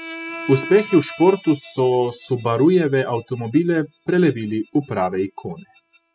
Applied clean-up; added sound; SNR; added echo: classical method spectral subtraction.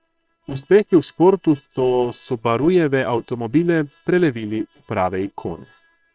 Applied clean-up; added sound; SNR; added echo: neural separator model SepFormer WHAM!.